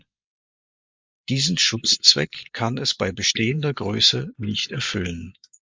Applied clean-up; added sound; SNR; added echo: neural mask model Resemble Enhance denoiser.